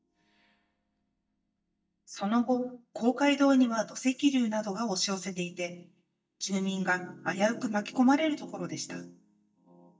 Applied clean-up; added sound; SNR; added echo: neural mask model DeepFilterNet 3.